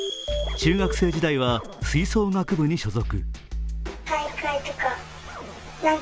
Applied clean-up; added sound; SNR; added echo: none; Zipper (clothing); 20 dB; none.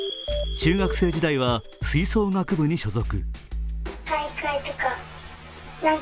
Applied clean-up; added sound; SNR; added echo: none; none; none; none.